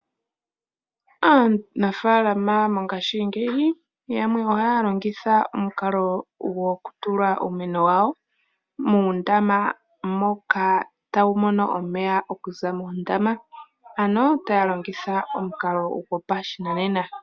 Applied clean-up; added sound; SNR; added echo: none; none; none; none.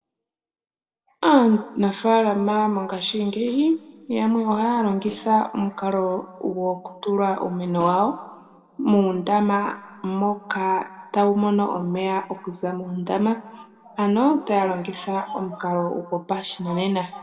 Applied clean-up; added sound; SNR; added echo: neural separator model SepFormer DNS4.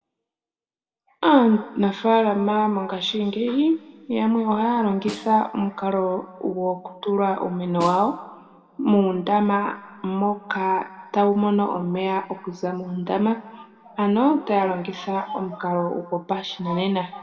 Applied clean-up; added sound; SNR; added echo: none; Snare drum; 19 dB; reverberation time 1.3 s.